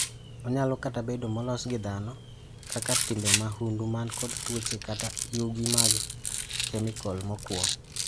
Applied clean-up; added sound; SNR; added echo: none; Rattle; 0 dB; none.